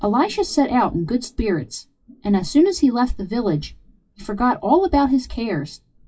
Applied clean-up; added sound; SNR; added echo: classical method WPE with log-MMSE.